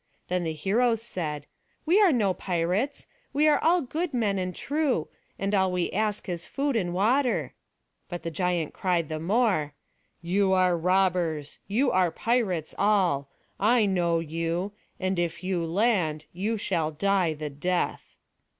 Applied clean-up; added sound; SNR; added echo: none; none; none; none.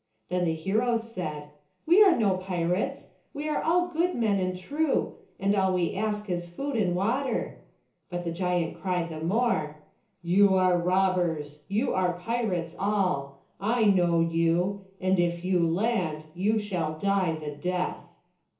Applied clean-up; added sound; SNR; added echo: none; none; none; reverberation time 0.6 s.